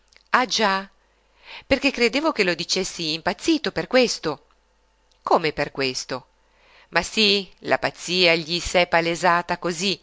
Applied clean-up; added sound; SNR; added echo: none; none; none; none.